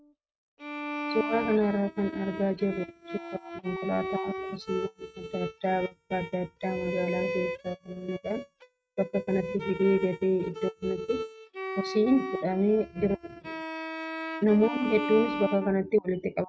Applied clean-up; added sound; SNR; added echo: neural mask model RNNoise.